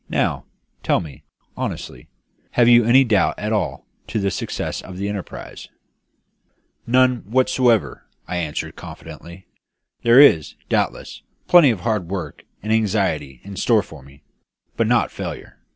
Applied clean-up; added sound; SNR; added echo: none; none; none; none.